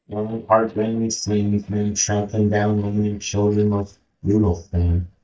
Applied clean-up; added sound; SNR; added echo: neural mask model DeepFilterNet 3.